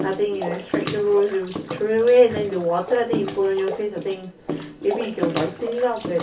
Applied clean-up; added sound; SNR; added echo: none; Bathtub (filling or washing) / Water / Splash, splatter; 9 dB; reverberation time 0.3 s.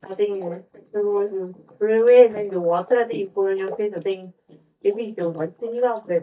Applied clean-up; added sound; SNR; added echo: neural mask model DeepFilterNet 3.